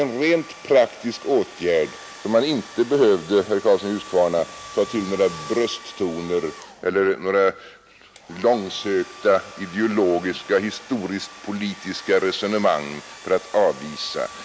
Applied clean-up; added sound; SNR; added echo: none; Domestic sounds, home sounds; 18 dB; none.